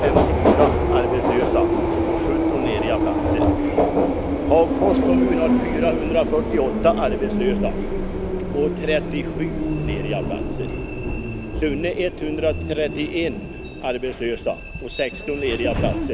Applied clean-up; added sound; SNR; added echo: none; Subway, metro, underground; -3 dB; none.